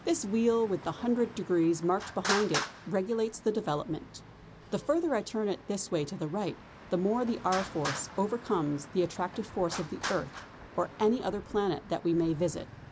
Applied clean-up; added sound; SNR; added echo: none; Traffic noise, roadway noise; 12 dB; none.